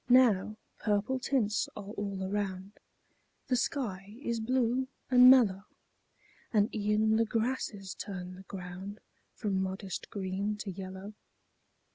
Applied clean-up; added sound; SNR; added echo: none; none; none; none.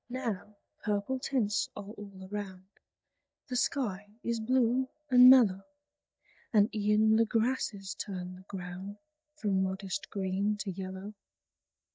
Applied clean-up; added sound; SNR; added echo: neural mask model DeepFilterNet 3.